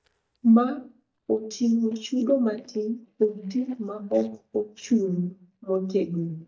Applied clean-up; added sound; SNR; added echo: neural mask model DeepFilterNet 3.